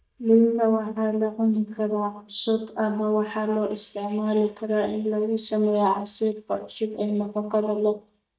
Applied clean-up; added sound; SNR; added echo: neural mask model DeepFilterNet 3.